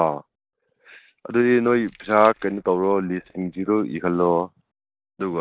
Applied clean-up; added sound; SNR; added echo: neural mask model DeepFilterNet 3.